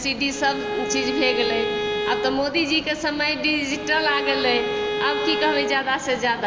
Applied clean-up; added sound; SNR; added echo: none; Bowed string instrument; 4 dB; none.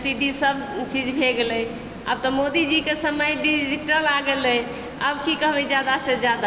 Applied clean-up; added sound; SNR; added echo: none; none; none; none.